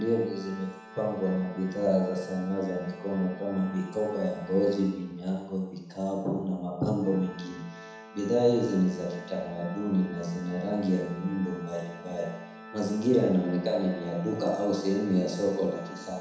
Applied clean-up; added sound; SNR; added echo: none; Organ; 17 dB; reverberation time 1.0 s.